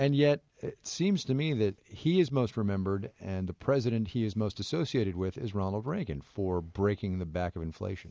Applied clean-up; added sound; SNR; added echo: none; none; none; none.